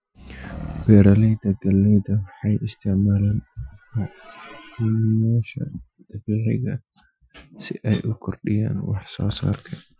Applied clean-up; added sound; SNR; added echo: classical method Wiener filter.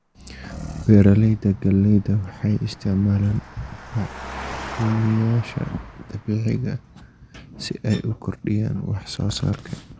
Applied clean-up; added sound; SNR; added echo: none; Engine; 18 dB; none.